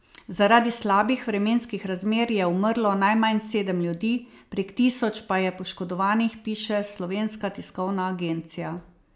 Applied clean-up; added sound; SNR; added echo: none; none; none; none.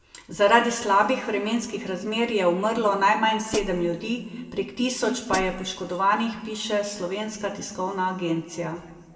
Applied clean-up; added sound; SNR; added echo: none; Hi-hat; 9 dB; reverberation time 1.4 s.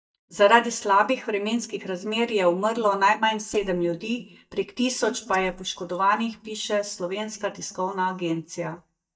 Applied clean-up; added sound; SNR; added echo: neural mask model DeepFilterNet 3.